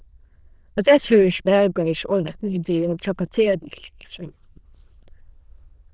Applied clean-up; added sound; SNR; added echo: neural diffusion model UNIVERSE++.